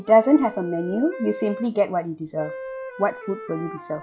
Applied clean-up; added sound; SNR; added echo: classical method log-MMSE.